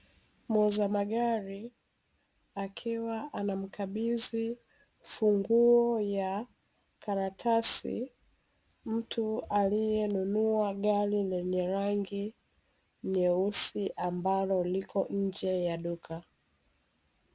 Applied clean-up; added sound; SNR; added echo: none; none; none; none.